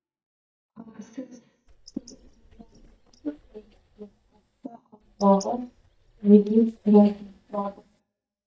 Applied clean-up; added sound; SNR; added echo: neural mask model DeepFilterNet 3.